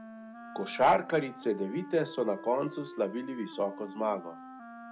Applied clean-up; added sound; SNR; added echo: none; Wind instrument, woodwind instrument; 15 dB; none.